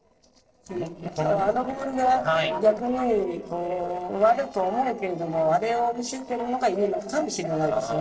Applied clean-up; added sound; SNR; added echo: neural separator model SepFormer DNS4.